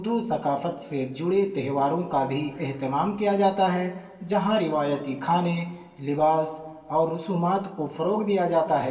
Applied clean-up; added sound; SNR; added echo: none; none; none; reverberation time 0.3 s.